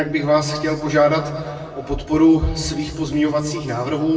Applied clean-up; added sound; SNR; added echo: none; none; none; reverberation time 1.8 s.